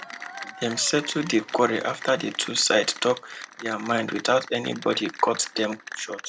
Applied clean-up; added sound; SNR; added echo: none; Applause / Cheering; 14 dB; none.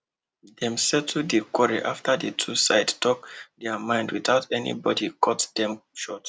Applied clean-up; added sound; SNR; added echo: none; none; none; none.